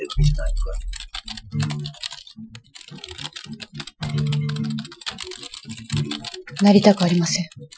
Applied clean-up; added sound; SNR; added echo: classical method Wiener filter.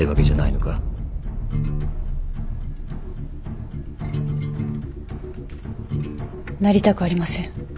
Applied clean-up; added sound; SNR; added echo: none; none; none; none.